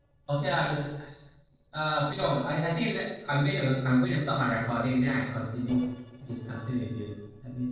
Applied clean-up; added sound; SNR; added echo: neural separator model SepFormer DNS4.